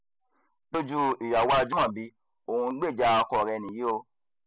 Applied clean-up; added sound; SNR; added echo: none; none; none; none.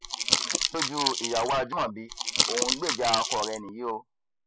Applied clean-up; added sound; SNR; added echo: none; Crumpling, crinkling; -2 dB; none.